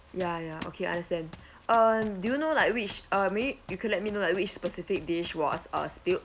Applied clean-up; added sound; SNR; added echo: none; Run; 19 dB; none.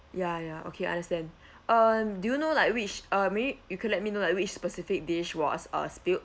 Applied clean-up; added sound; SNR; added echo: none; none; none; none.